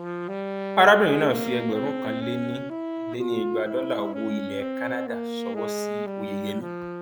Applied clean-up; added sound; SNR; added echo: none; Wind instrument, woodwind instrument; 4 dB; none.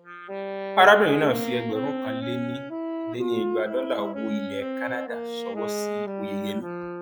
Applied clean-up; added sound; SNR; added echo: classical method log-MMSE.